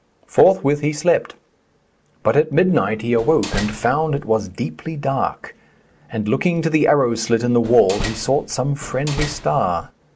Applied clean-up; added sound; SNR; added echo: none; Slam; 10 dB; none.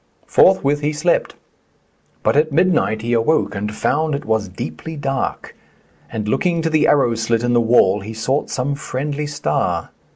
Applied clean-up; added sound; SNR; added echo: none; none; none; none.